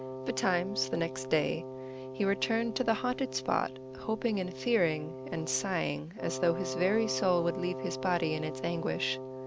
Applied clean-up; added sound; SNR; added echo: none; Wind instrument, woodwind instrument; 8 dB; none.